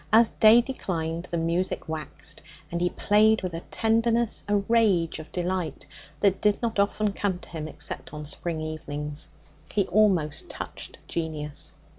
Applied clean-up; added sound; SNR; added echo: none; none; none; none.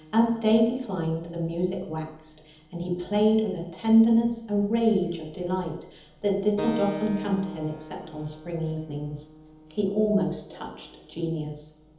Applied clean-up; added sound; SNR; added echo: none; Keyboard (musical); 16 dB; reverberation time 1.3 s.